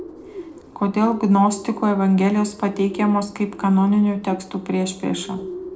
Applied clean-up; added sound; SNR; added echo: none; Bird; 16 dB; reverberation time 0.4 s.